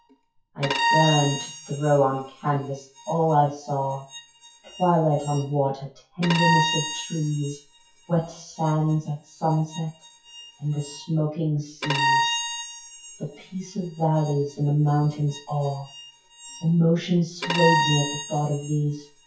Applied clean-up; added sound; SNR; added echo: classical method WPE with log-MMSE.